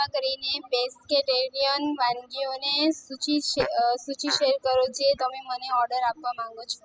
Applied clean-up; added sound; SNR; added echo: classical method spectral subtraction.